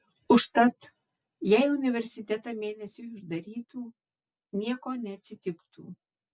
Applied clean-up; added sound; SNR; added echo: none; none; none; none.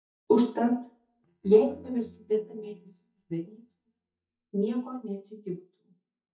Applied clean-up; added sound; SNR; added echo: neural mask model DeepFilterNet 3.